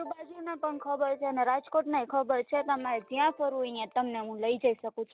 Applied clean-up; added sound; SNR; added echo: neural mask model DeepFilterNet 3.